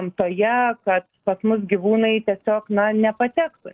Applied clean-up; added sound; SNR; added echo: neural mask model Resemble Enhance denoiser.